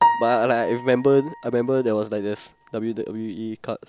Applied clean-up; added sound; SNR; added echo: none; Piano; 6 dB; none.